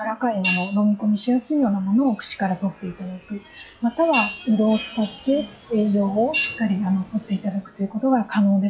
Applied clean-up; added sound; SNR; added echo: classical method log-MMSE.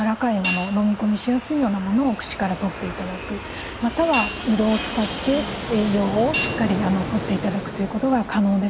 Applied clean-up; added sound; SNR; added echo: none; Hi-hat + Fixed-wing aircraft, airplane; 7 dB; none.